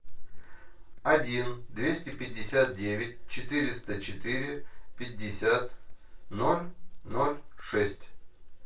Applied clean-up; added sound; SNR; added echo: neural separator model SepFormer DNS4.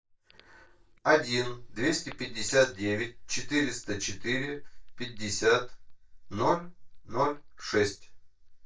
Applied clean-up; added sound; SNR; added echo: neural mask model DeepFilterNet 3.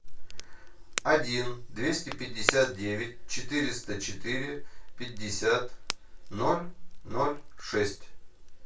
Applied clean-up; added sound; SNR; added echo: none; Crackle; 12 dB; reverberation time 0.2 s.